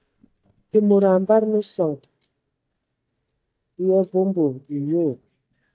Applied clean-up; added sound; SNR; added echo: neural mask model DeepFilterNet 3.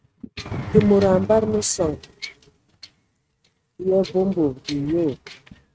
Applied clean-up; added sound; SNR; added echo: neural mask model RNNoise.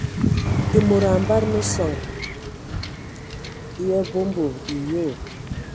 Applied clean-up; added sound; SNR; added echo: none; Engine + Wind / Ocean / Boat, Water vehicle; 1 dB; none.